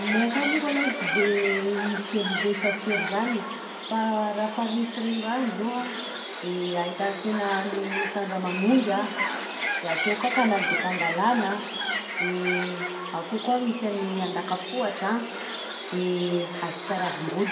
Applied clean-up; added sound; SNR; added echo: none; Bird; 3 dB; reverberation time 1.6 s.